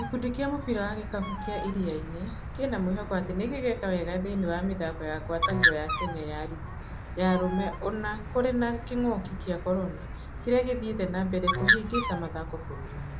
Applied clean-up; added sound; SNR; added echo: none; Bird; 2 dB; none.